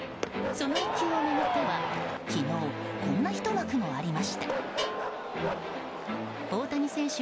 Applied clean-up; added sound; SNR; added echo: none; Bell + Bark; 9 dB; none.